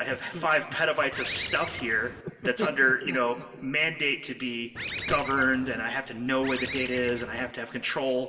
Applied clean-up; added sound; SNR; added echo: none; Bird; 9 dB; reverberation time 2.0 s.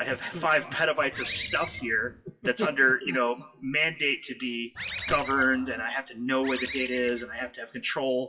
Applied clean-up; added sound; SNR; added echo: classical method WPE with log-MMSE.